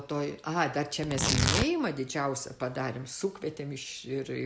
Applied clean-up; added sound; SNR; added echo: none; Tearing; 0 dB; none.